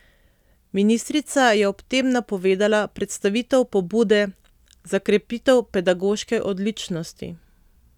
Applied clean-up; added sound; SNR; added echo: none; none; none; none.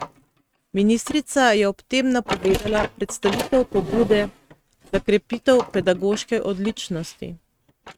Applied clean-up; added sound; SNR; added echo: neural mask model RNNoise.